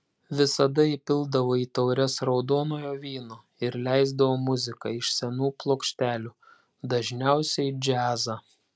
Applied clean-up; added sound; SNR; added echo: none; none; none; none.